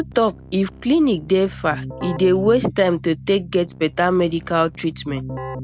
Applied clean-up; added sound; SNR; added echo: none; Keyboard (musical); 14 dB; none.